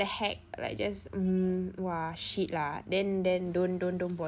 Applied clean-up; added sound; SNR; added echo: none; none; none; none.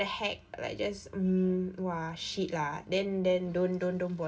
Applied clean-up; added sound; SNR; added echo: none; none; none; reverberation time 0.2 s.